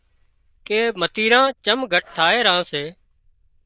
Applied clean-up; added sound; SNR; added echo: neural diffusion model UNIVERSE++.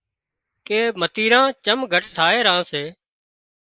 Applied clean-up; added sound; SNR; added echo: neural mask model Resemble Enhance denoiser.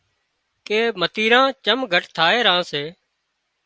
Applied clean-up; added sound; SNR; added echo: none; none; none; none.